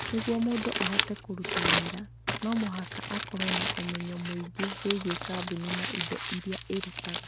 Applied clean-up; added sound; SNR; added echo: none; Crumpling, crinkling; -2 dB; none.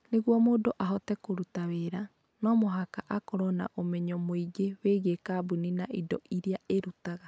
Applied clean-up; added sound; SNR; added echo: none; none; none; none.